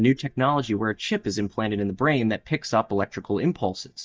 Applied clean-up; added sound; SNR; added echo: neural mask model DeepFilterNet 3.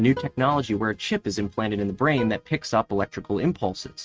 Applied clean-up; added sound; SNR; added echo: neural mask model RNNoise.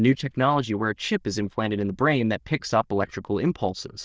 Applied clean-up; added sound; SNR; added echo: neural diffusion model UNIVERSE++.